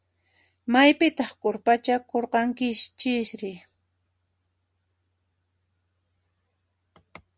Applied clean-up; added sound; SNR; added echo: none; none; none; none.